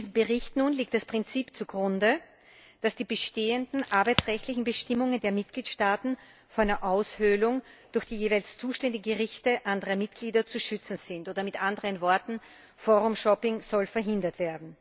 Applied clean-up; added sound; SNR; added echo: none; Crack; 6 dB; none.